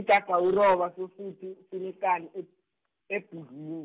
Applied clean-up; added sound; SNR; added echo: none; none; none; none.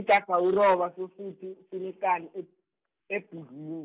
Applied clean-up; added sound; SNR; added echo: neural mask model Resemble Enhance denoiser.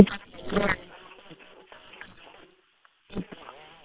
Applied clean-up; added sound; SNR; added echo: neural separator model SepFormer WHAM!.